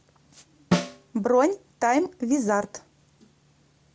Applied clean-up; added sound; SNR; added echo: none; Snare drum; 6 dB; none.